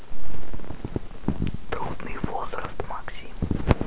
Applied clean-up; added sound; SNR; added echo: none; none; none; none.